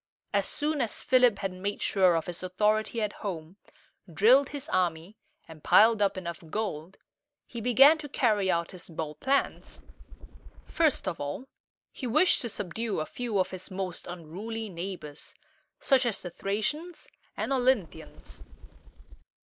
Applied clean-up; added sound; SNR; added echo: neural mask model Resemble Enhance denoiser.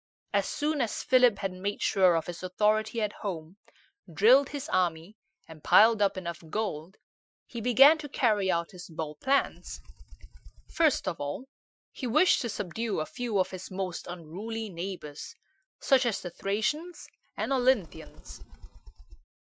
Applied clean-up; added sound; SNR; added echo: classical method Wiener filter.